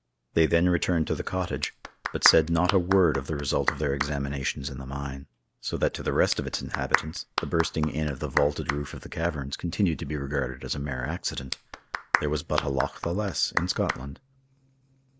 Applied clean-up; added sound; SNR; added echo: none; Clapping; 6 dB; none.